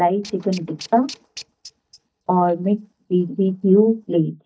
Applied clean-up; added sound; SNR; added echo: neural mask model DeepFilterNet 3.